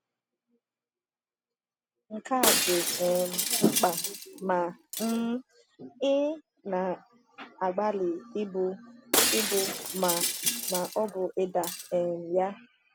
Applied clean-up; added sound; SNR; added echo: none; Shatter; 0 dB; none.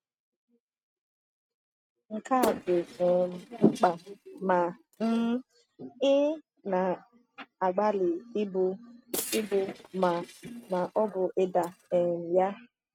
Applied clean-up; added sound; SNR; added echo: neural mask model RNNoise.